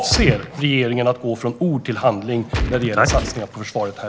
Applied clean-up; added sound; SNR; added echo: none; Gunshot, gunfire; 3 dB; none.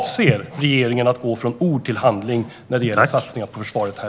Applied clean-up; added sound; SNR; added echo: none; none; none; none.